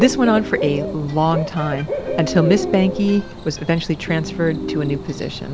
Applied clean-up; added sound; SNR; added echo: none; Cricket / Bird; 10 dB; none.